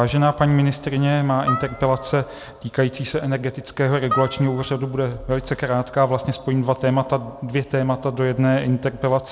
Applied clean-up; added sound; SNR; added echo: none; Harp; 11 dB; none.